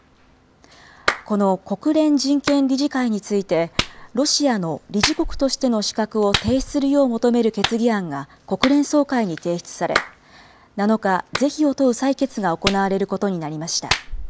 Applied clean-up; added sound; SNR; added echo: none; Clapping; 10 dB; none.